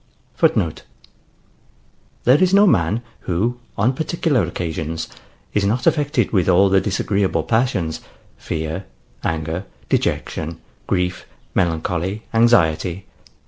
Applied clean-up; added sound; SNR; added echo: none; none; none; none.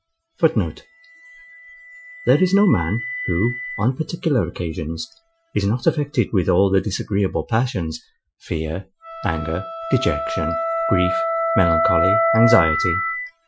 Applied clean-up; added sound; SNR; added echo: classical method Wiener filter.